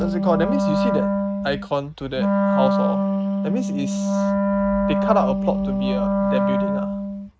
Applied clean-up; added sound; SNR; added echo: neural mask model RNNoise.